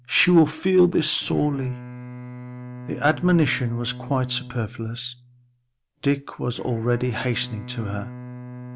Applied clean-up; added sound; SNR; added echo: none; Bowed string instrument; 14 dB; none.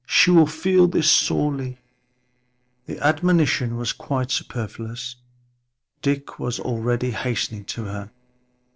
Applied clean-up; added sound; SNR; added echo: neural separator model SepFormer DNS4.